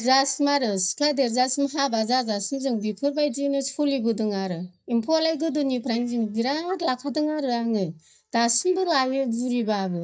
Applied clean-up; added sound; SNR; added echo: neural mask model DeepFilterNet 3.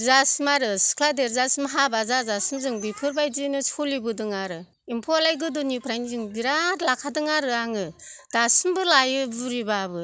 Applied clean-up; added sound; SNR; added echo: none; none; none; none.